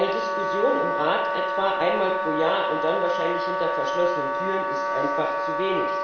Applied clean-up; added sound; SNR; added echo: none; Wind instrument, woodwind instrument; -1 dB; reverberation time 1.1 s.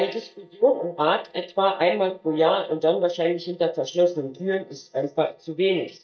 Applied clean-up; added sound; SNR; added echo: neural mask model DeepFilterNet 3.